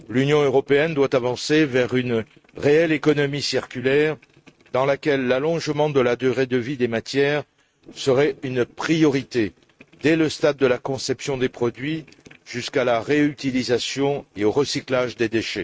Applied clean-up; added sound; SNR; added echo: neural mask model RNNoise.